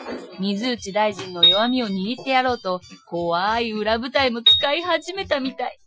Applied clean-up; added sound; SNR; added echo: classical method Wiener filter.